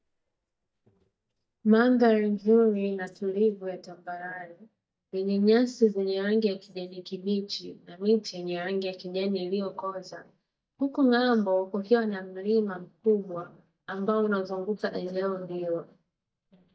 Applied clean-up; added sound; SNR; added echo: neural mask model DeepFilterNet 3.